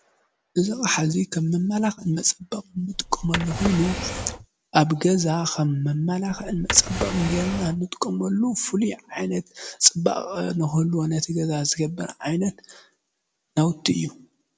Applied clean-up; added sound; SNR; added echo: none; Drawer open or close; 6 dB; none.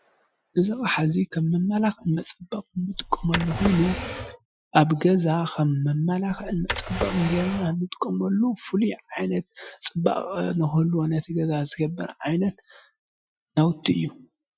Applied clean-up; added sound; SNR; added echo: classical method Wiener filter.